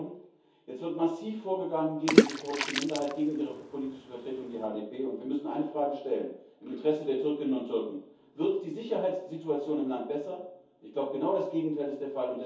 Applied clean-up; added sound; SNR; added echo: none; Water / Splash, splatter; -3 dB; reverberation time 0.6 s.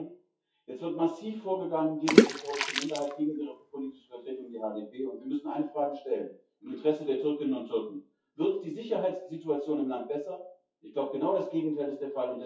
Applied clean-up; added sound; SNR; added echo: classical method WPE with log-MMSE.